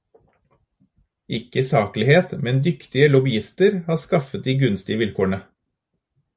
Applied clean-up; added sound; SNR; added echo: none; none; none; none.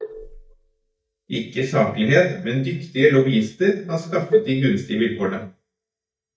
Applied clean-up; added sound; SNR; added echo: neural mask model DeepFilterNet 3.